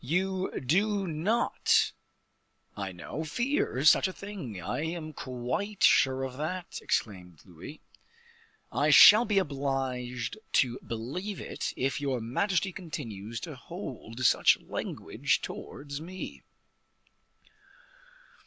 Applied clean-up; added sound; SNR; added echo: none; none; none; none.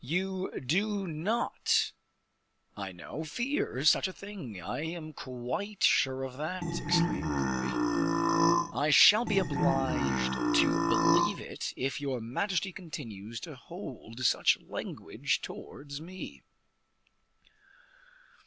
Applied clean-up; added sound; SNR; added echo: none; Burping, eructation; -5 dB; none.